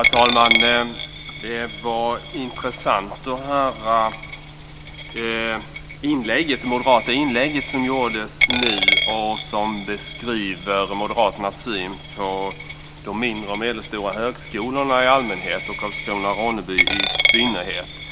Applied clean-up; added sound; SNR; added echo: none; Coin (dropping); 4 dB; none.